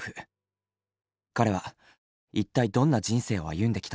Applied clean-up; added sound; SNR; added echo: none; none; none; none.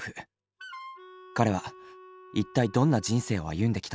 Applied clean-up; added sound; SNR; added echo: none; Wind instrument, woodwind instrument; 19 dB; none.